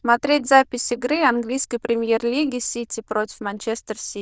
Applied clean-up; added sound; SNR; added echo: neural diffusion model UNIVERSE++.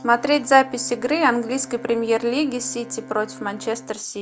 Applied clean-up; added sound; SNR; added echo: none; Brass instrument; 18 dB; none.